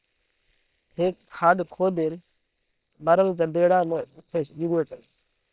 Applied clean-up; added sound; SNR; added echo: neural separator model SepFormer WHAM!.